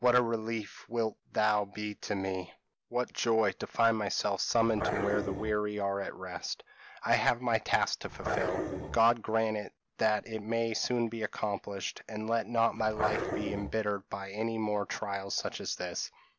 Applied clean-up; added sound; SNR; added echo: none; Growling; 3 dB; none.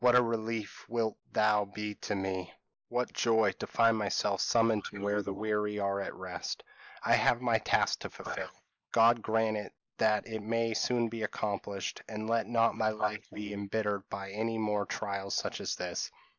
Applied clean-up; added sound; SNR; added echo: neural mask model Resemble Enhance denoiser.